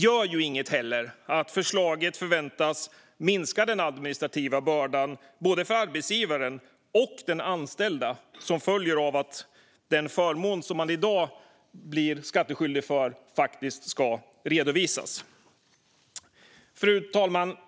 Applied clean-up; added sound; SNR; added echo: none; none; none; none.